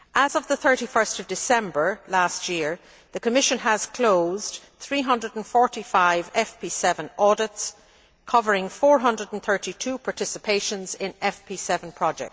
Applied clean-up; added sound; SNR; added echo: none; none; none; none.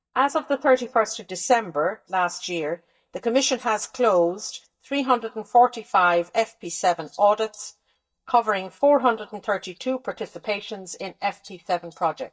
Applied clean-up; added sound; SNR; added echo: neural mask model DeepFilterNet 3.